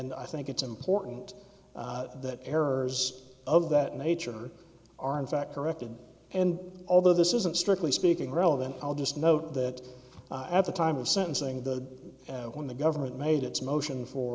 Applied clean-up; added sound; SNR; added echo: none; none; none; none.